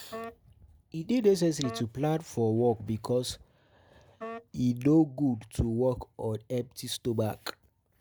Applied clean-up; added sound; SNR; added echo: none; Wind instrument, woodwind instrument; 15 dB; none.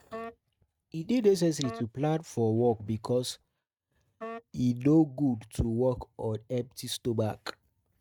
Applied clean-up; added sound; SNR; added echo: neural mask model RNNoise.